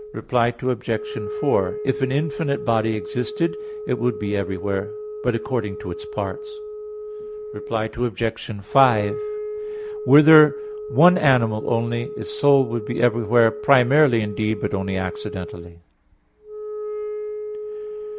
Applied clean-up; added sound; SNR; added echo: none; Wind instrument, woodwind instrument; 10 dB; none.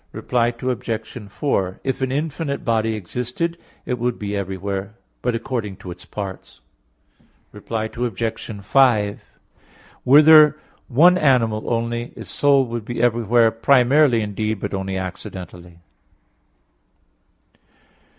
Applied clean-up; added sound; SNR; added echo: none; none; none; none.